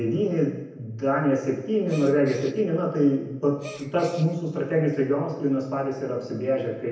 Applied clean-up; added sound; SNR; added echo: none; Gasp; 20 dB; reverberation time 0.9 s.